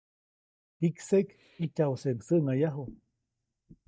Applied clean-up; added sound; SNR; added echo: neural mask model DeepFilterNet 3.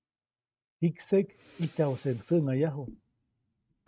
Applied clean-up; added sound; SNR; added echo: neural mask model RNNoise.